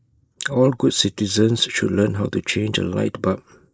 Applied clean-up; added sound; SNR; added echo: neural mask model Resemble Enhance denoiser.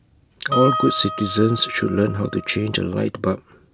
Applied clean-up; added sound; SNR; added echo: none; Harp; 6 dB; none.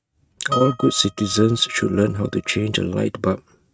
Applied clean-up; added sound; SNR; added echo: neural mask model RNNoise.